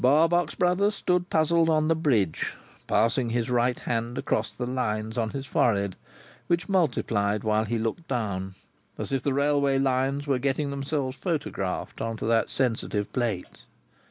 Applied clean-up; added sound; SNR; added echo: none; none; none; none.